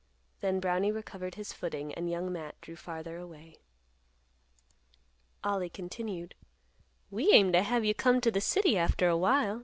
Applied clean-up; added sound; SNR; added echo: none; none; none; none.